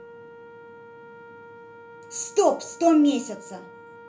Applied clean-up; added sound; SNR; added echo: none; Wind instrument, woodwind instrument; 19 dB; reverberation time 0.3 s.